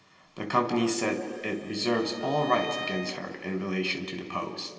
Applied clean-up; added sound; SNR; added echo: none; Bowed string instrument; 13 dB; reverberation time 2.3 s.